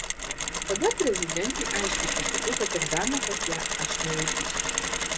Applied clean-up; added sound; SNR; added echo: none; Mechanisms; -3 dB; none.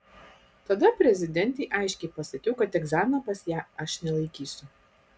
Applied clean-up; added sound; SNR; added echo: none; none; none; none.